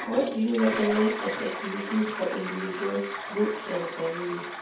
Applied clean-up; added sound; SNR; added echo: none; Toilet flush; 7 dB; reverberation time 0.6 s.